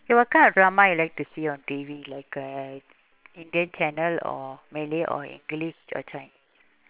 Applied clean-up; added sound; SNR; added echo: neural separator model SepFormer WHAM!.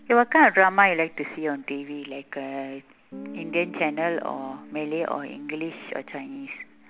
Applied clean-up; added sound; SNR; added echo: none; Guitar; 19 dB; none.